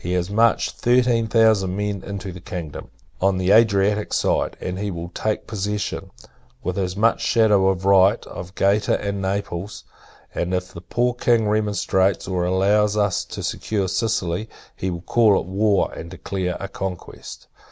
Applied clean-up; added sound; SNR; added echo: none; none; none; none.